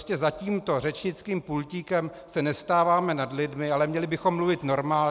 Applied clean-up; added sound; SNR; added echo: none; none; none; none.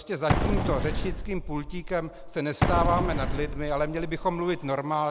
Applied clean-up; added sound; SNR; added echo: none; Explosion; 0 dB; none.